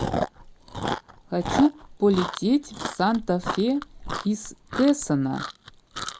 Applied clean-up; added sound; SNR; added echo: none; Chewing, mastication; 7 dB; none.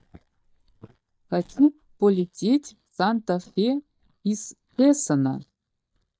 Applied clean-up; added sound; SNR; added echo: neural mask model DeepFilterNet 3.